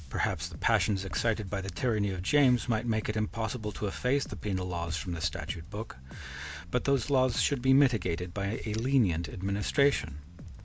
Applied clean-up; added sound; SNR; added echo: none; Bass guitar; 16 dB; none.